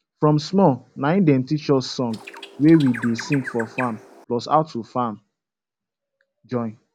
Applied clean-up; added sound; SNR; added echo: none; Bird; 13 dB; none.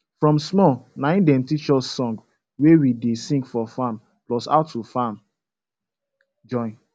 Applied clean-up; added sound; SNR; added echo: none; none; none; none.